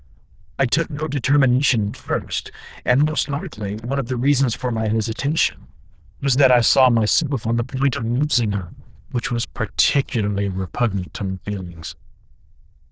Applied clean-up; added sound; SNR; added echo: neural diffusion model UNIVERSE++.